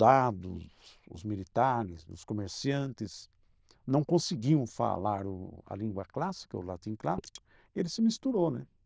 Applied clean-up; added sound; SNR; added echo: neural diffusion model UNIVERSE++.